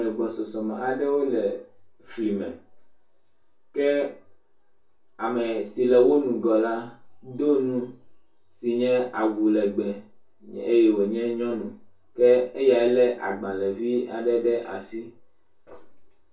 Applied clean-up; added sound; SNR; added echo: none; none; none; reverberation time 0.2 s.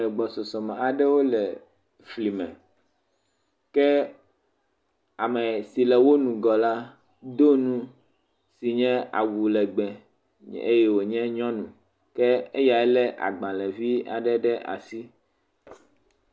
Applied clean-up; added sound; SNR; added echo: none; none; none; none.